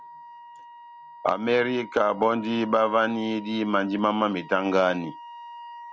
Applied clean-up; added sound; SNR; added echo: none; Wind instrument, woodwind instrument; 18 dB; none.